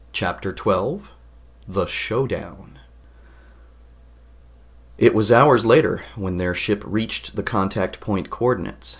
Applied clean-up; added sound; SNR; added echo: none; none; none; none.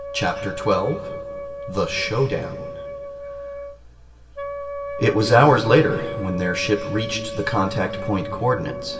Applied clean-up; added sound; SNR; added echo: none; Wind instrument, woodwind instrument; 9 dB; reverberation time 1.9 s.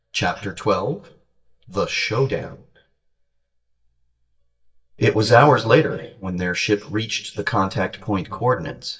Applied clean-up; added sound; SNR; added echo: neural mask model DeepFilterNet 3.